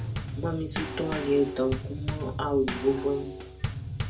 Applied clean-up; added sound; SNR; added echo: none; Bass drum / Snare drum / Drum kit; 4 dB; reverberation time 0.2 s.